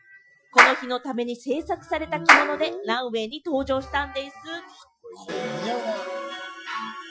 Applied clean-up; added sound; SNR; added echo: classical method Wiener filter.